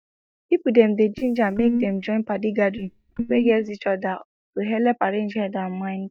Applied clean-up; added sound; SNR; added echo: neural mask model DeepFilterNet 3.